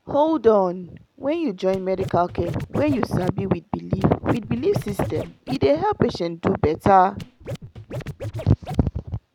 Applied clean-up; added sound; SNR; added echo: none; Scratching (performance technique); 11 dB; none.